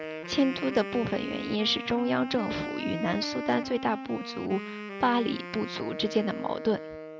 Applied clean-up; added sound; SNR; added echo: none; Wind instrument, woodwind instrument; 8 dB; none.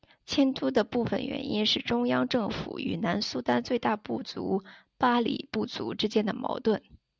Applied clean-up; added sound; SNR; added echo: none; none; none; none.